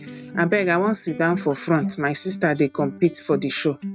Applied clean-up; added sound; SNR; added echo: neural mask model RNNoise.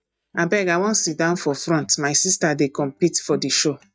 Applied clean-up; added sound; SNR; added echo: neural mask model DeepFilterNet 3.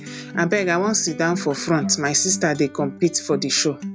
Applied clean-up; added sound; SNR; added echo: none; Acoustic guitar; 12 dB; none.